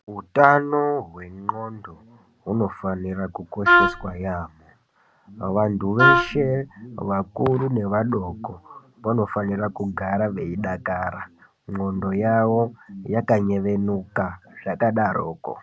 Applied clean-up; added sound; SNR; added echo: none; Wind instrument, woodwind instrument; -5 dB; none.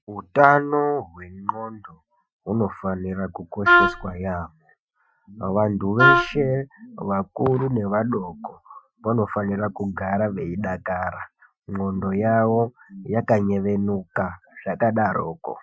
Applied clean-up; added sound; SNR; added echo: classical method Wiener filter.